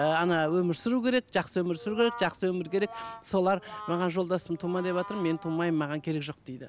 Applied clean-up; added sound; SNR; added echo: none; Brass instrument; 17 dB; none.